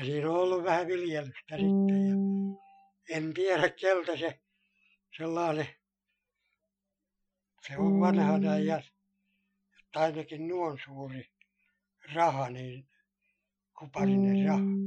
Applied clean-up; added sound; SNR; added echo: classical method Wiener filter.